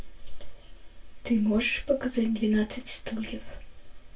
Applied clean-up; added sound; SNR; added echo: none; none; none; reverberation time 0.2 s.